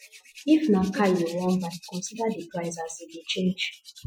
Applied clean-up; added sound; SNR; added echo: classical method Wiener filter.